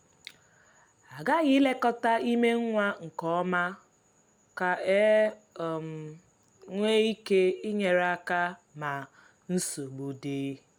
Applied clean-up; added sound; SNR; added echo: none; none; none; none.